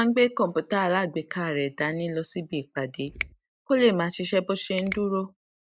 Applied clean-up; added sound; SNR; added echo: neural mask model Resemble Enhance denoiser.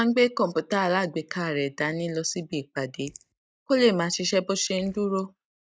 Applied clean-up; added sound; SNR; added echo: neural mask model DeepFilterNet 3.